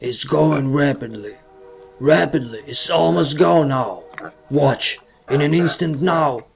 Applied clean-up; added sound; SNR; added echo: none; Livestock, farm animals, working animals; 18 dB; none.